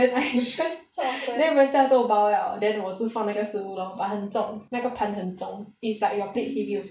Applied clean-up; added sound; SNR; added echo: neural mask model Resemble Enhance denoiser.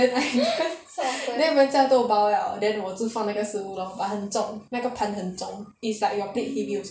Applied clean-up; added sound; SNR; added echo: none; none; none; none.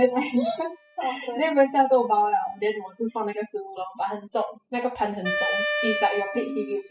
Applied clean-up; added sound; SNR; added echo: classical method spectral subtraction.